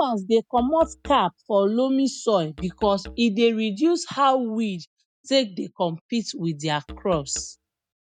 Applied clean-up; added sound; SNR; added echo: neural mask model RNNoise.